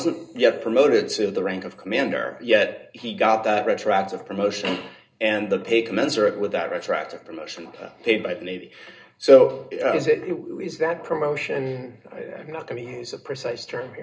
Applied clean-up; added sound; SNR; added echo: none; none; none; reverberation time 0.2 s.